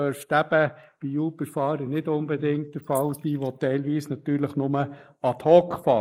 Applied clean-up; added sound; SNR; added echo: neural mask model Resemble Enhance denoiser.